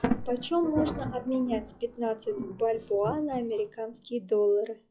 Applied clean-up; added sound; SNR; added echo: classical method log-MMSE.